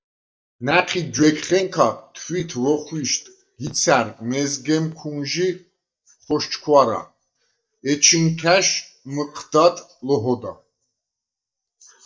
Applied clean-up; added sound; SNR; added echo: neural mask model DeepFilterNet 3.